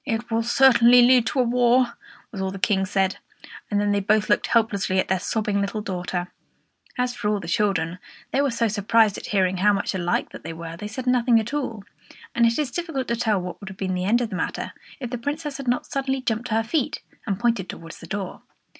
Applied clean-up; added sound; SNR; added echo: none; none; none; none.